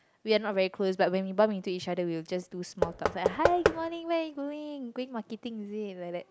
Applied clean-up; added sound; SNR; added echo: none; Knock / Wood; 1 dB; none.